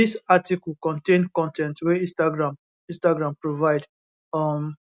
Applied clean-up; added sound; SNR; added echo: none; none; none; none.